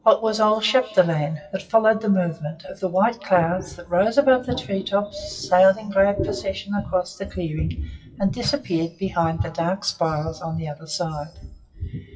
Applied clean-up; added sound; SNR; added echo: classical method WPE with log-MMSE.